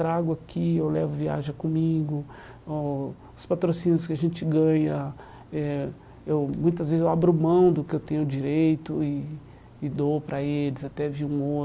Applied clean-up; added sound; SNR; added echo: none; none; none; none.